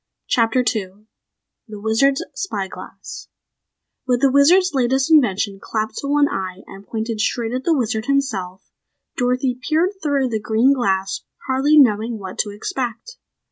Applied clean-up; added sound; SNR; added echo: none; none; none; none.